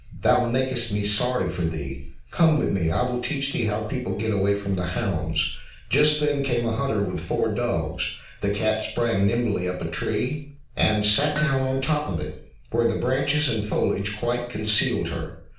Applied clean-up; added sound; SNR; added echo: none; Hammer; 13 dB; reverberation time 0.5 s.